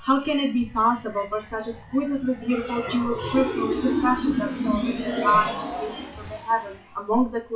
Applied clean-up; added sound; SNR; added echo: classical method WPE with log-MMSE.